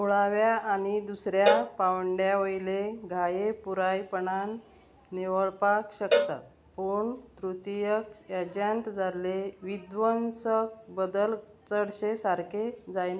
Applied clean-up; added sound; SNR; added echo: none; Cowbell; 3 dB; none.